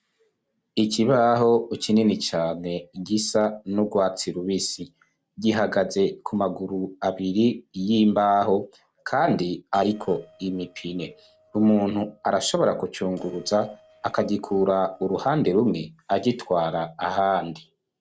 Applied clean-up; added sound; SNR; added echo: neural separator model SepFormer DNS4.